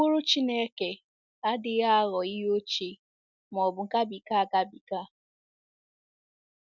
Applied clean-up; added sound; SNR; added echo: none; none; none; none.